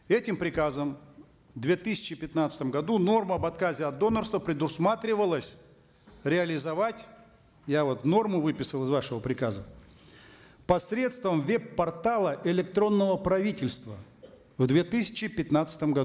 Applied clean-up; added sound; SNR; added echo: none; none; none; none.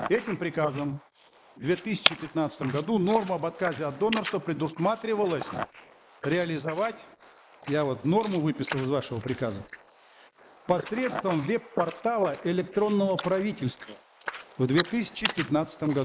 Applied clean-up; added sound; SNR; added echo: neural mask model Resemble Enhance denoiser.